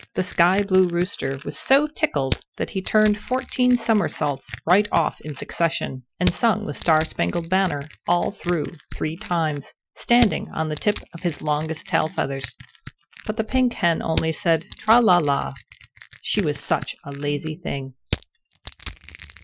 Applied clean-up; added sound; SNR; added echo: classical method Wiener filter.